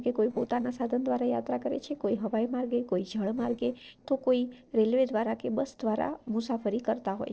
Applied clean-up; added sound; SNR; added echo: neural separator model SepFormer DNS4.